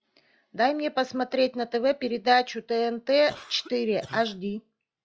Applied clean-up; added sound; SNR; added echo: classical method log-MMSE.